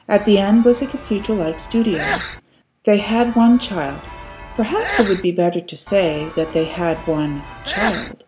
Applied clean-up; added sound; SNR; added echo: none; Sneeze / Church bell; 10 dB; none.